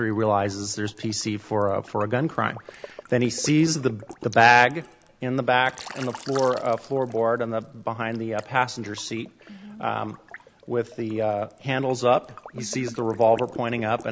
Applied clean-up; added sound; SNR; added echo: none; Liquid; 19 dB; none.